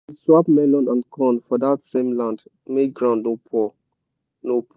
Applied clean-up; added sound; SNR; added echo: none; none; none; none.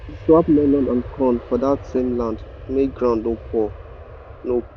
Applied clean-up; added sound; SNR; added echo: none; Aircraft; 15 dB; none.